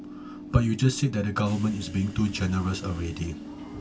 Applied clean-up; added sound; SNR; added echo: none; Subway, metro, underground / Train; 13 dB; reverberation time 0.1 s.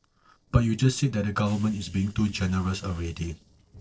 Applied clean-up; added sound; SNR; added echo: neural separator model SepFormer DNS4.